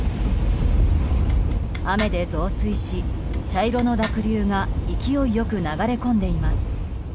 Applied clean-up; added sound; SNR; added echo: none; Zipper (clothing); 17 dB; none.